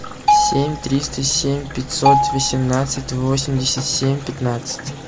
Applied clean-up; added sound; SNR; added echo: none; Marimba, xylophone; 0 dB; none.